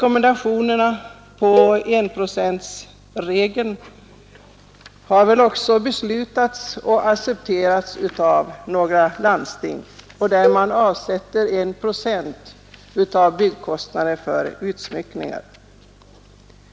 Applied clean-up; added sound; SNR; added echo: none; Cowbell; 6 dB; none.